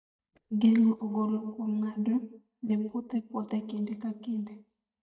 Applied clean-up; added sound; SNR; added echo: neural mask model DeepFilterNet 3.